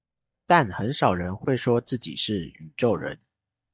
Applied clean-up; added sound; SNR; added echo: neural mask model DeepFilterNet 3.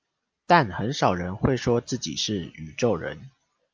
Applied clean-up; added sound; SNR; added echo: none; none; none; none.